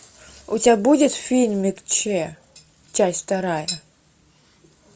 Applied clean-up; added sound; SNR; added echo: none; none; none; none.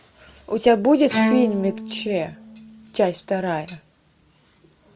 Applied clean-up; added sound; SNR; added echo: none; Bowed string instrument; 6 dB; none.